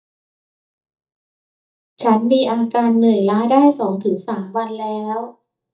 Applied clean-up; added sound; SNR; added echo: neural mask model DeepFilterNet 3.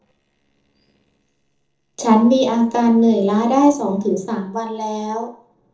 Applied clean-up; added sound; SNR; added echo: neural separator model SepFormer DNS4.